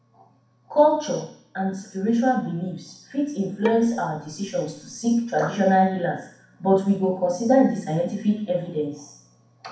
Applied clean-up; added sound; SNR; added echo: none; Bowed string instrument; 10 dB; reverberation time 0.6 s.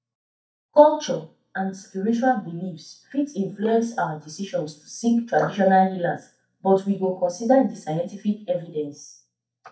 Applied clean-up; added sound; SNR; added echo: neural mask model DeepFilterNet 3.